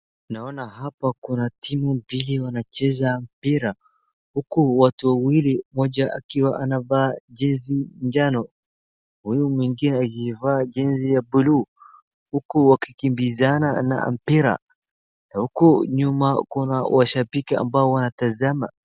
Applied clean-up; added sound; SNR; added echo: none; none; none; none.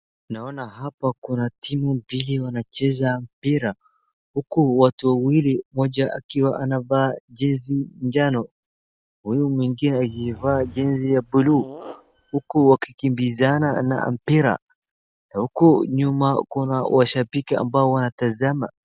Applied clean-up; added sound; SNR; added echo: none; Fart / Drawer open or close; 18 dB; none.